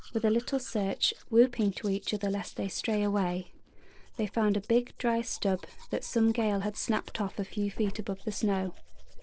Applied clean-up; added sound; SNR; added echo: neural separator model SepFormer DNS4.